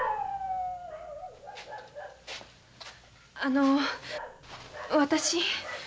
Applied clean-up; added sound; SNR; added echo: none; none; none; none.